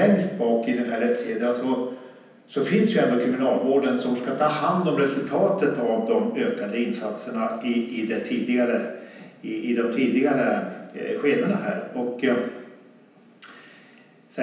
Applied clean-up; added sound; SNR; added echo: none; none; none; reverberation time 0.9 s.